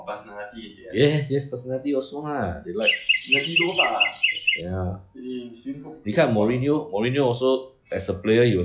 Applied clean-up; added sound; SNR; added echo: classical method log-MMSE.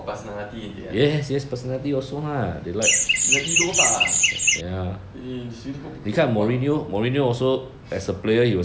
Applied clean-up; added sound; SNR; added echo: none; Chirp, tweet; -5 dB; none.